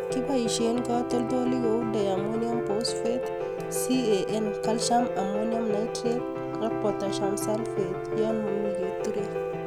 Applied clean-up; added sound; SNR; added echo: none; Piano; 1 dB; none.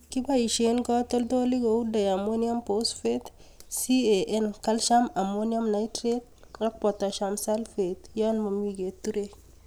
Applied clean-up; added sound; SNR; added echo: none; none; none; none.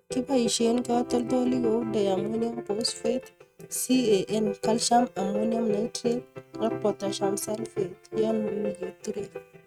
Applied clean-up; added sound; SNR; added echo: neural mask model RNNoise.